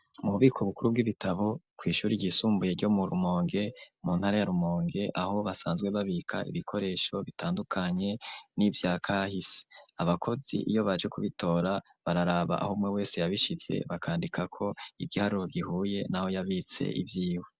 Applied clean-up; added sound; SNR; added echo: none; none; none; none.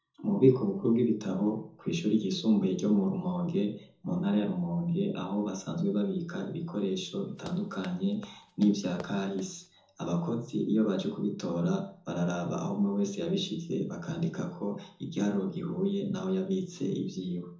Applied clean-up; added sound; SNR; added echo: neural separator model SepFormer DNS4.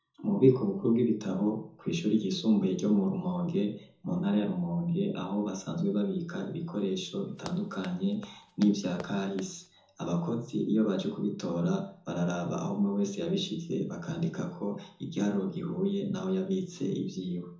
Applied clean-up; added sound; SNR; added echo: none; Run; 19 dB; reverberation time 0.5 s.